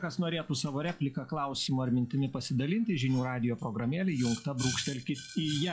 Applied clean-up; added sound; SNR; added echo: classical method log-MMSE.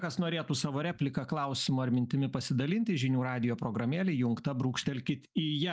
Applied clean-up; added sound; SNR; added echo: none; none; none; none.